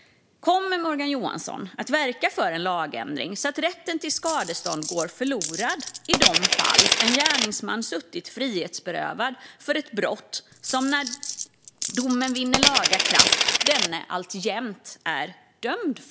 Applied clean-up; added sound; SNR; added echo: none; Coin (dropping); -3 dB; none.